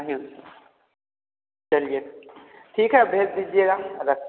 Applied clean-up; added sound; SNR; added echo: none; none; none; none.